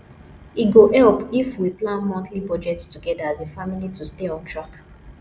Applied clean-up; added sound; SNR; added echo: none; none; none; none.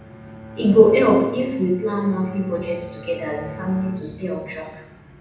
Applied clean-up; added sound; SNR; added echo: none; Bowed string instrument; 17 dB; reverberation time 0.9 s.